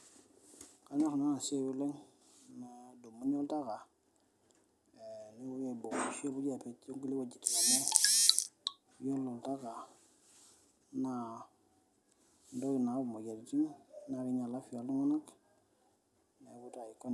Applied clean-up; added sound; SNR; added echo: none; none; none; none.